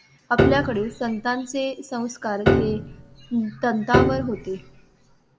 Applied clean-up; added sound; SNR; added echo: none; Piano; -2 dB; reverberation time 1.1 s.